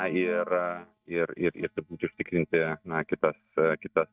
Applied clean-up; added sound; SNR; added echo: neural mask model DeepFilterNet 3.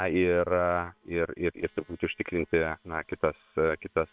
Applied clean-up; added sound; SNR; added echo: neural separator model SepFormer WHAM!.